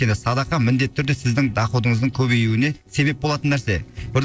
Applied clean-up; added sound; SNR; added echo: neural separator model SepFormer DNS4.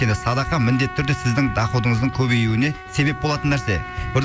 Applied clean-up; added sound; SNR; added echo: none; Trumpet; 13 dB; none.